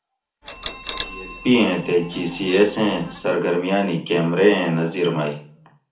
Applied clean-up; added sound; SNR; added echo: none; Bell; 18 dB; reverberation time 0.4 s.